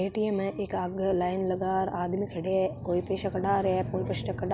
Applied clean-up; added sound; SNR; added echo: none; none; none; none.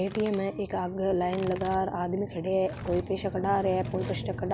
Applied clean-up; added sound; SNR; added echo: none; Tearing; 18 dB; none.